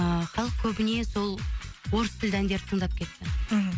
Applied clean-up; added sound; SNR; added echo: none; none; none; none.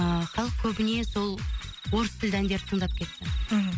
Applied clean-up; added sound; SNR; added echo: none; Cricket; 19 dB; none.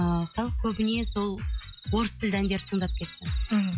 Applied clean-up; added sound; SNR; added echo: classical method log-MMSE.